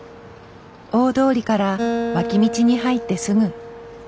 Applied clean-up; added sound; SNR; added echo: none; Acoustic guitar; 8 dB; none.